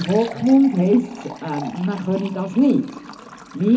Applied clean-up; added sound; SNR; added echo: none; Fill (with liquid); 18 dB; reverberation time 0.3 s.